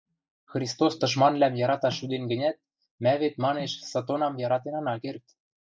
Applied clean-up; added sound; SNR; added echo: neural mask model DeepFilterNet 3.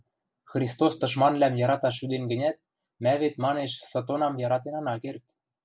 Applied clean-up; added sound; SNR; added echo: none; none; none; none.